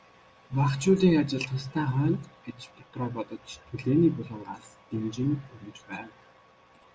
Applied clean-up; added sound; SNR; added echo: none; none; none; none.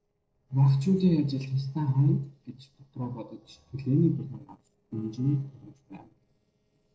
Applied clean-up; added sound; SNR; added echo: neural separator model SepFormer DNS4.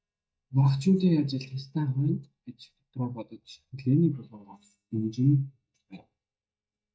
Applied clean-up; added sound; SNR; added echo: neural mask model DeepFilterNet 3.